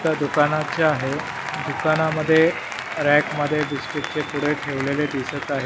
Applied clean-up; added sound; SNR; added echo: none; Applause; 8 dB; none.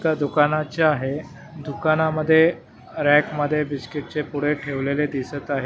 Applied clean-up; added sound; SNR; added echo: none; none; none; none.